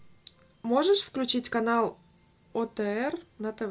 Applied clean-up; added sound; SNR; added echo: none; none; none; none.